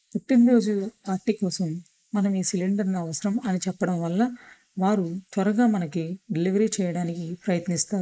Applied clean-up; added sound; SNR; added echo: neural mask model Resemble Enhance denoiser.